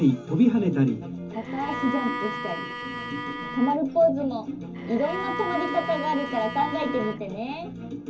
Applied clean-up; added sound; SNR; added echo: none; Bowed string instrument; 9 dB; reverberation time 0.3 s.